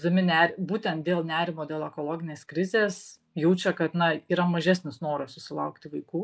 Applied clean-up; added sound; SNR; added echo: none; none; none; none.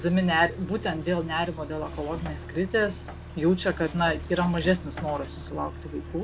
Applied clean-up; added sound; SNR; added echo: none; Accelerating, revving, vroom; 11 dB; none.